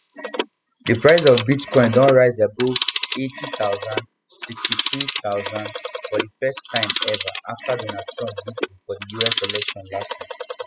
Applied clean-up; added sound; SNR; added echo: classical method spectral subtraction.